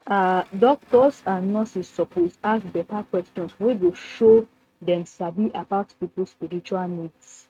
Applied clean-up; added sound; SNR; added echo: neural mask model RNNoise.